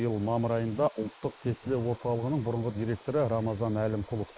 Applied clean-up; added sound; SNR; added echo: neural mask model Resemble Enhance denoiser.